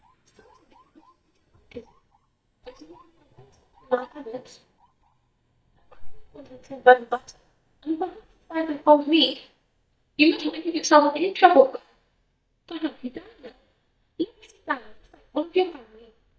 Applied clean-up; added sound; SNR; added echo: neural mask model DeepFilterNet 3.